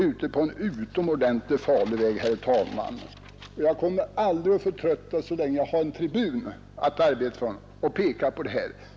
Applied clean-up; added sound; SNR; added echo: none; none; none; none.